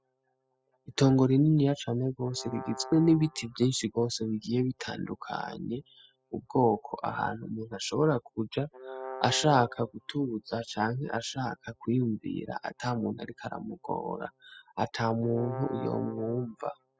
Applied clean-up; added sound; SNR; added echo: classical method spectral subtraction.